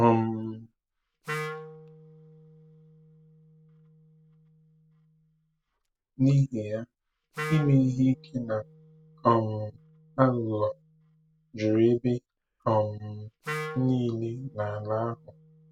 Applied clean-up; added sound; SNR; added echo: none; Wind instrument, woodwind instrument; 15 dB; none.